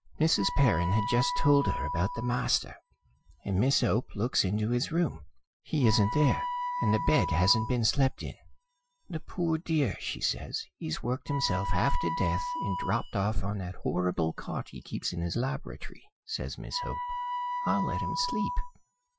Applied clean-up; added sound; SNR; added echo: classical method Wiener filter.